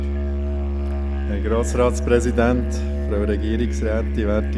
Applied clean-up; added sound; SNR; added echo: none; Musical instrument; -1 dB; none.